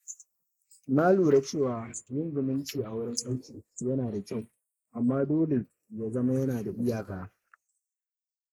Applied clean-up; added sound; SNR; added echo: neural mask model Resemble Enhance denoiser.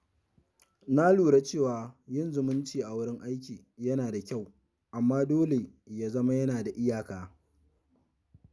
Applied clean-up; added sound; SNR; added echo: none; none; none; none.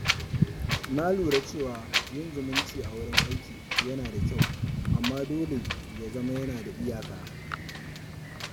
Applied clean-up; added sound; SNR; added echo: none; Wind; -2 dB; none.